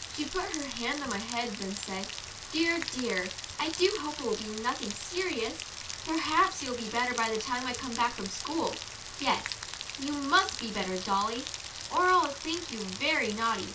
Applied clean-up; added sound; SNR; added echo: none; Rain; 8 dB; reverberation time 0.2 s.